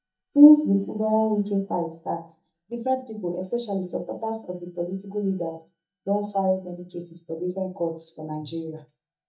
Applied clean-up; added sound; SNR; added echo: neural mask model DeepFilterNet 3.